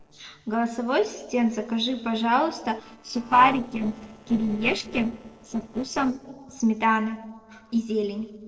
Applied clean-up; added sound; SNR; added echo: neural separator model SepFormer DNS4.